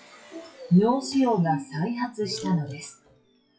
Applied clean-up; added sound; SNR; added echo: classical method WPE with log-MMSE.